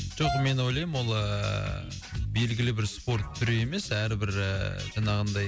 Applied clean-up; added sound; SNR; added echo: none; Brass instrument; 7 dB; none.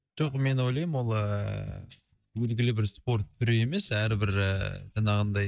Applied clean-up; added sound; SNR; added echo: neural mask model DeepFilterNet 3.